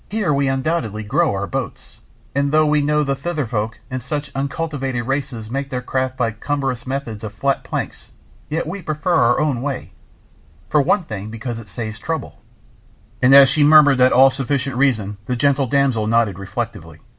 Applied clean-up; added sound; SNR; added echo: none; none; none; none.